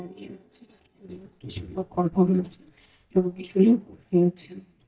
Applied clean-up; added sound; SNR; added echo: neural mask model DeepFilterNet 3.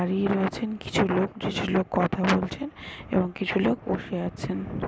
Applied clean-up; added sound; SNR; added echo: none; none; none; none.